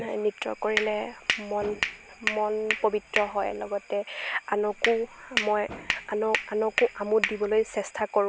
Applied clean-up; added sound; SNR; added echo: none; Hands; 6 dB; none.